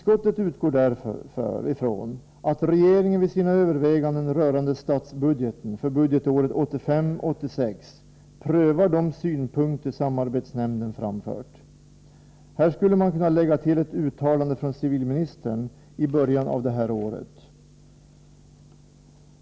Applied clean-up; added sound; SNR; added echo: none; none; none; none.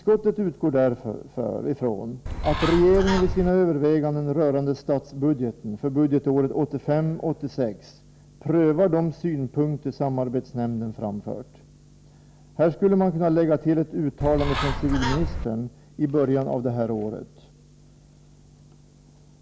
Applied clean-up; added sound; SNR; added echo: none; Bird; 3 dB; none.